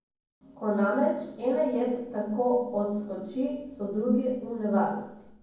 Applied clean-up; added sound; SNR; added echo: none; none; none; reverberation time 1.2 s.